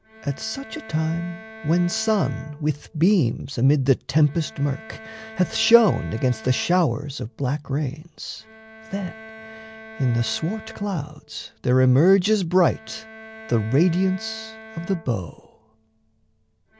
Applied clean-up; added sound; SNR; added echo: none; Bowed string instrument; 19 dB; none.